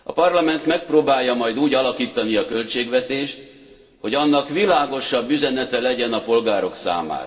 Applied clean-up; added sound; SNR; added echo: none; none; none; reverberation time 1.4 s.